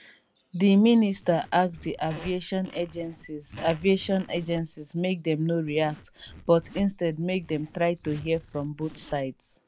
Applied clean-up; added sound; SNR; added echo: none; Zipper (clothing) + Fart; 20 dB; none.